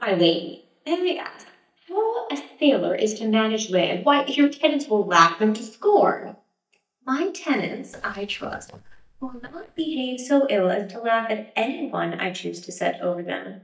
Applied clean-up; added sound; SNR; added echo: neural mask model DeepFilterNet 3.